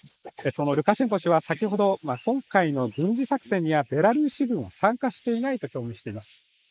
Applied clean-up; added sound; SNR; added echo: neural mask model Resemble Enhance denoiser.